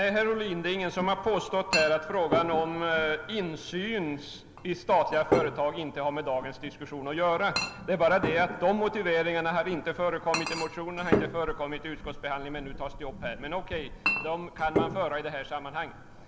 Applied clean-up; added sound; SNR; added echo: none; Chink, clink; 7 dB; reverberation time 0.8 s.